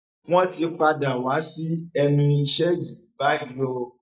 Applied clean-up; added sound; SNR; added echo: neural mask model DeepFilterNet 3.